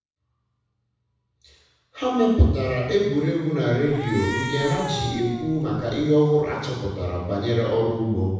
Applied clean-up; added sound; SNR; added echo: none; Cat; 9 dB; reverberation time 1.1 s.